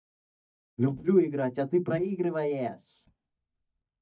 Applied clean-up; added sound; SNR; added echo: neural mask model DeepFilterNet 3.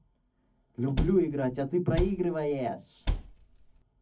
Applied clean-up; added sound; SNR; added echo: none; Cupboard open or close; 4 dB; reverberation time 0.3 s.